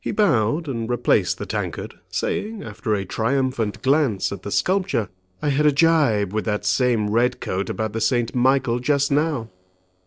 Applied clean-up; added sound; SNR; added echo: neural separator model SepFormer DNS4.